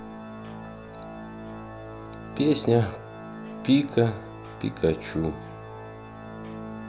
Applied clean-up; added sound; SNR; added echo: none; Organ; 10 dB; none.